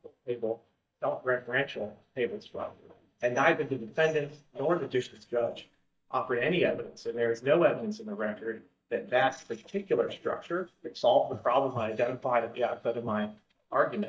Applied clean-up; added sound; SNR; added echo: neural mask model DeepFilterNet 3.